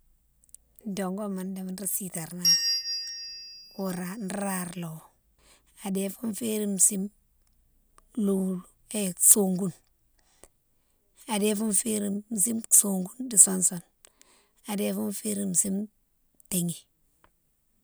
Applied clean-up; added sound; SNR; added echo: none; Bell; 1 dB; none.